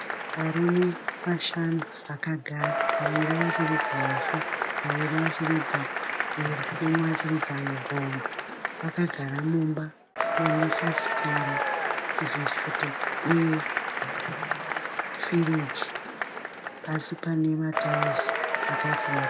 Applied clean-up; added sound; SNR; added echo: none; Applause / Crowd / Cheering; 0 dB; none.